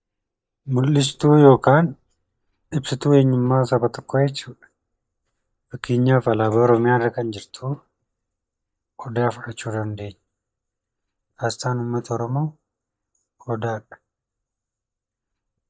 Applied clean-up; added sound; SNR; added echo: neural mask model DeepFilterNet 3.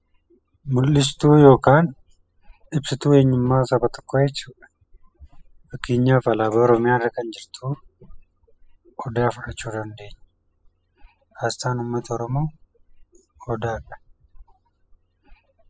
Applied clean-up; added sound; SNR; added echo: classical method spectral subtraction.